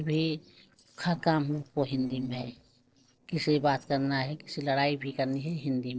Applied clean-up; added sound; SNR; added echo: neural separator model SepFormer DNS4.